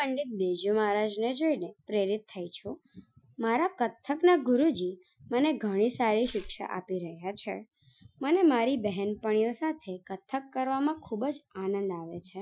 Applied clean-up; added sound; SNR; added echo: classical method Wiener filter.